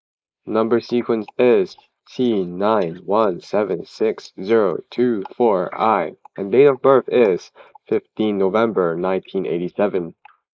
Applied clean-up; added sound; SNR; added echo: neural mask model Resemble Enhance denoiser.